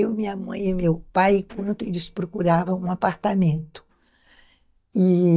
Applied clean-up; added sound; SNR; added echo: neural mask model DeepFilterNet 3.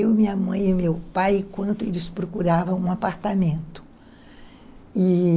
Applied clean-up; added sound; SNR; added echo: none; none; none; none.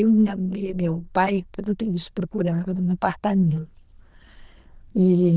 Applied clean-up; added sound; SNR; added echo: neural diffusion model UNIVERSE++.